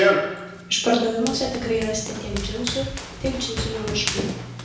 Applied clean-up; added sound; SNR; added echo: none; Run; 1 dB; reverberation time 0.7 s.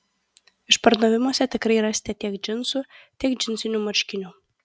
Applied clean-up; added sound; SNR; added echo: none; none; none; none.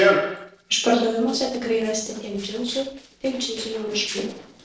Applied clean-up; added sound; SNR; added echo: neural separator model SepFormer DNS4.